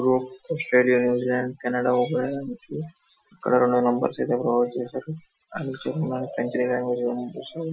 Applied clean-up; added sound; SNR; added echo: classical method Wiener filter.